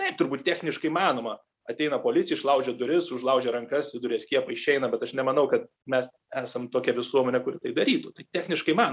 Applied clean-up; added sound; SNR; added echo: none; none; none; none.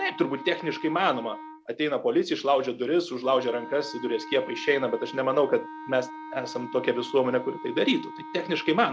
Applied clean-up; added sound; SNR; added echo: none; Wind instrument, woodwind instrument; 14 dB; none.